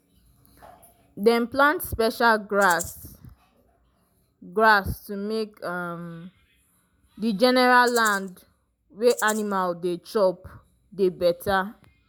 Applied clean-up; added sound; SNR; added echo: none; Rattle (instrument); 13 dB; none.